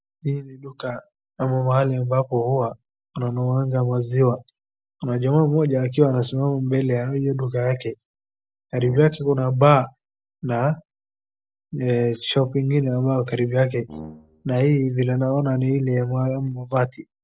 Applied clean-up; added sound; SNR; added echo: none; Brass instrument; 18 dB; none.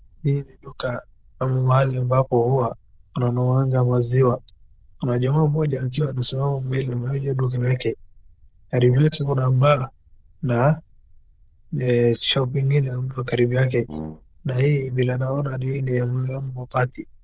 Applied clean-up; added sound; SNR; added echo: neural diffusion model UNIVERSE++.